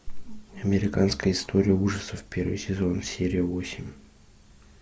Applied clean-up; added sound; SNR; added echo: none; none; none; none.